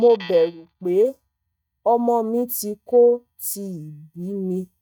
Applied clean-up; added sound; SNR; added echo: neural mask model DeepFilterNet 3.